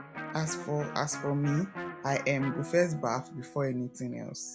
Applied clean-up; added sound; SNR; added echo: none; Electric guitar; 11 dB; none.